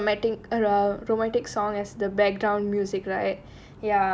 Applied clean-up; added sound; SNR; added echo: none; none; none; none.